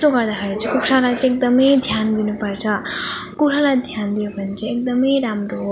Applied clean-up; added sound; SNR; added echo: none; none; none; none.